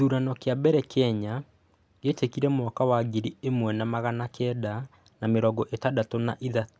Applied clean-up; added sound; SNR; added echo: none; none; none; none.